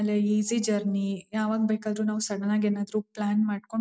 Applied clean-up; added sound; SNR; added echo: none; none; none; none.